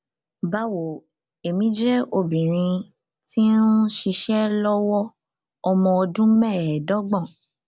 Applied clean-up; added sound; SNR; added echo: none; none; none; none.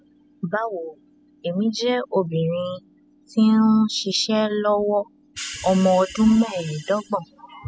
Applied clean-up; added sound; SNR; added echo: classical method spectral subtraction.